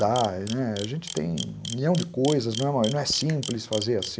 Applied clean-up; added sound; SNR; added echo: none; Camera; 12 dB; none.